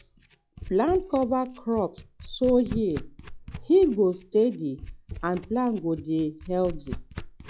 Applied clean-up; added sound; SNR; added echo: classical method log-MMSE.